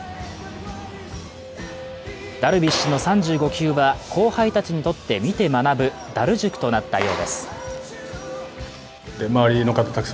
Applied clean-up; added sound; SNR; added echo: none; Glass; 16 dB; none.